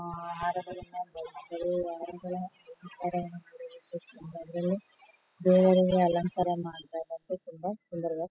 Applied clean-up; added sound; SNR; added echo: classical method spectral subtraction.